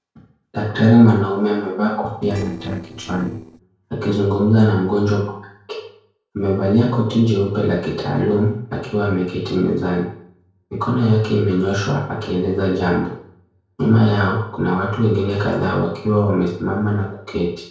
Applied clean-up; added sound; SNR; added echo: neural separator model SepFormer DNS4.